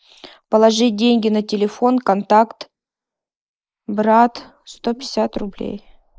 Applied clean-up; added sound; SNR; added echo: neural mask model Resemble Enhance denoiser.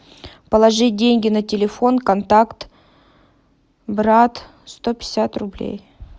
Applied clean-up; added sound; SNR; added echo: none; none; none; none.